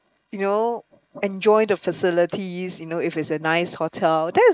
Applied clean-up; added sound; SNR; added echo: neural mask model Resemble Enhance denoiser.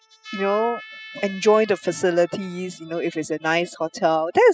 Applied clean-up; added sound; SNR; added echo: classical method spectral subtraction.